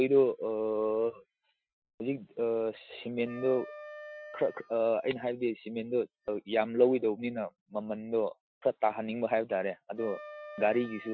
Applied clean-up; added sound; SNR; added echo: classical method Wiener filter.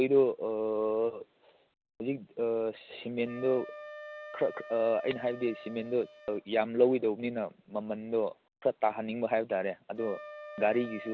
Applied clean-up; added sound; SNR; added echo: none; Wind instrument, woodwind instrument; 18 dB; none.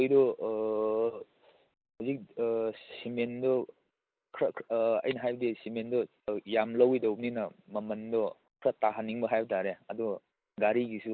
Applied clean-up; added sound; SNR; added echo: neural mask model Resemble Enhance denoiser.